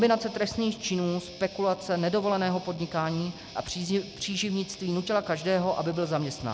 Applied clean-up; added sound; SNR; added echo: none; Guitar; 18 dB; none.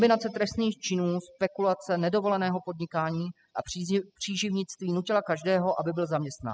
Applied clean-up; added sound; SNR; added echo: classical method spectral subtraction.